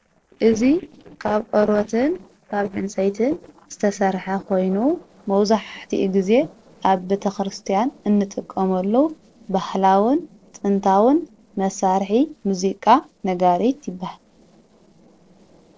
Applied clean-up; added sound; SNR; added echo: neural separator model SepFormer DNS4.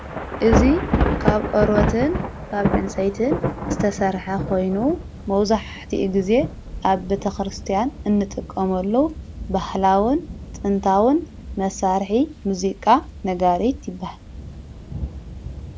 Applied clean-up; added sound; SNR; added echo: none; Thunder / Rain; 5 dB; none.